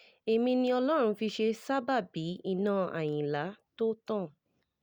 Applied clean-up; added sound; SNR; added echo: none; none; none; none.